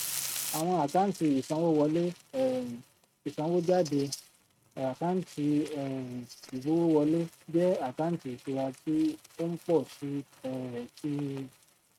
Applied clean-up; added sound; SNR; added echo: neural mask model RNNoise.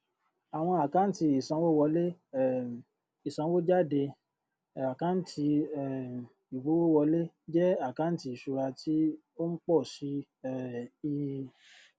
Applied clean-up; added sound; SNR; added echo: none; none; none; none.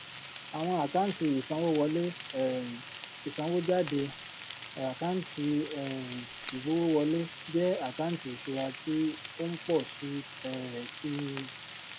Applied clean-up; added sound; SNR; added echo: none; Frying (food) + Rattle (instrument); 2 dB; none.